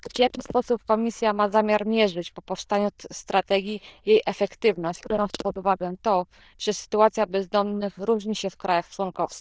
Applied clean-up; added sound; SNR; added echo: neural diffusion model UNIVERSE++.